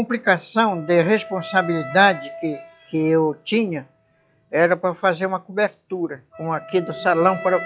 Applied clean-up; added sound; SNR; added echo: classical method log-MMSE.